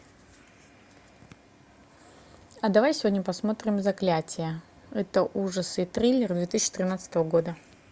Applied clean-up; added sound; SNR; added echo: none; none; none; none.